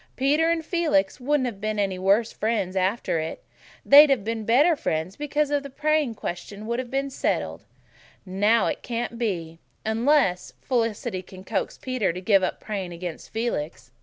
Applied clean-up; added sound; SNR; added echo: none; none; none; none.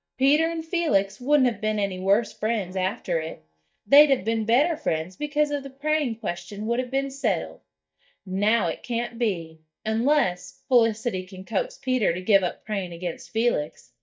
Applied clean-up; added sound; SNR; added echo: neural mask model DeepFilterNet 3.